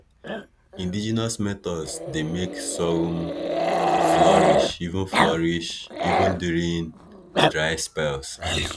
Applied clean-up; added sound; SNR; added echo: none; Growling; -2 dB; none.